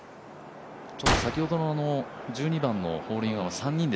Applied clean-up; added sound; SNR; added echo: none; Gunshot, gunfire; 4 dB; none.